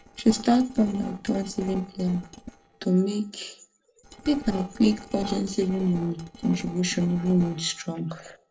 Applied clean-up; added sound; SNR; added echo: neural separator model SepFormer DNS4.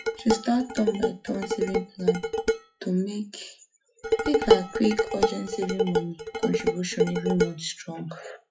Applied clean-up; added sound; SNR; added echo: classical method WPE with log-MMSE.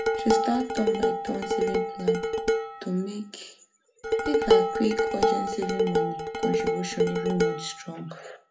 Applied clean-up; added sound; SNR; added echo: none; Dishes, pots, and pans; -5 dB; reverberation time 0.3 s.